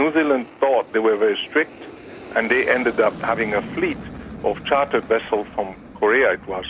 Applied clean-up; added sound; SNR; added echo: none; Aircraft; 16 dB; none.